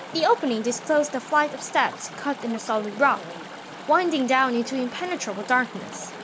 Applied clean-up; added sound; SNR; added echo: none; Chatter / Stream; 14 dB; none.